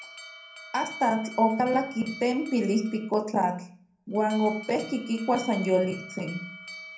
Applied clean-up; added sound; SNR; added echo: none; Alarm; 16 dB; reverberation time 0.6 s.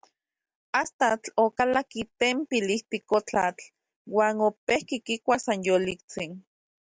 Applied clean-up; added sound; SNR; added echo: none; none; none; none.